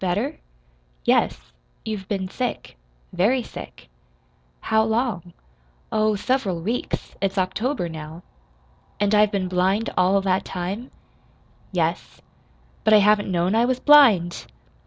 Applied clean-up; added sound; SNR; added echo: none; none; none; none.